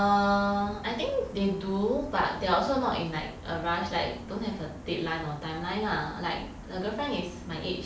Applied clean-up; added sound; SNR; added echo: none; Gull, seagull; 16 dB; none.